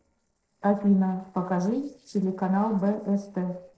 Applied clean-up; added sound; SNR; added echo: neural separator model SepFormer DNS4.